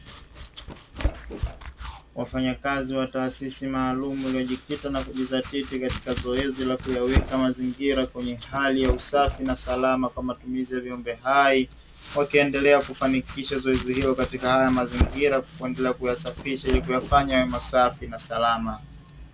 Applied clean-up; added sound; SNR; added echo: none; Domestic sounds, home sounds; 9 dB; none.